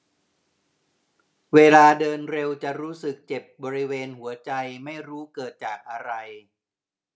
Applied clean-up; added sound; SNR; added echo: none; none; none; none.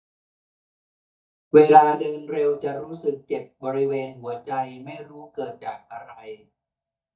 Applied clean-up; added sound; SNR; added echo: neural mask model DeepFilterNet 3.